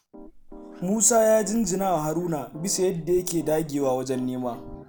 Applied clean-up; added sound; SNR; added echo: none; Meow + Piano; 19 dB; none.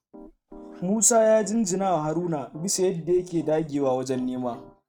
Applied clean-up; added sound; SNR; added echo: neural mask model RNNoise.